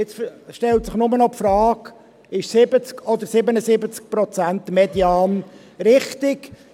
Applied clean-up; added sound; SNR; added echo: none; Bass drum; 18 dB; none.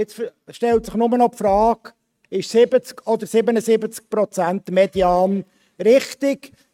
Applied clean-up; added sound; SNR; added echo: neural mask model RNNoise.